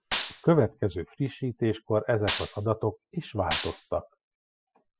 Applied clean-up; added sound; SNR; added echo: classical method spectral subtraction.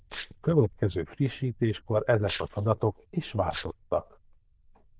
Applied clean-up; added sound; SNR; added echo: neural diffusion model UNIVERSE++.